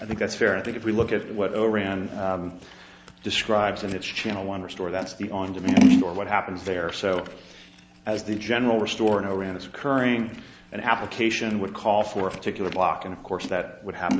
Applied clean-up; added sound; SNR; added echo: none; Scissors; 4 dB; none.